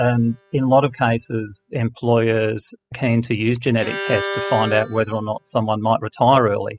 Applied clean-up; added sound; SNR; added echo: classical method spectral subtraction.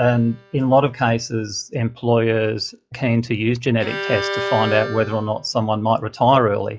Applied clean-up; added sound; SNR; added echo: classical method log-MMSE.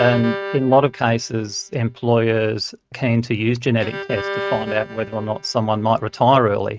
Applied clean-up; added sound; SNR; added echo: neural mask model RNNoise.